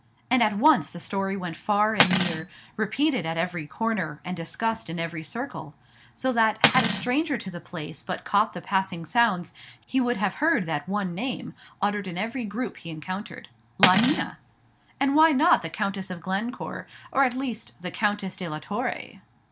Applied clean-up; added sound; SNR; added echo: none; Cutlery, silverware; 2 dB; none.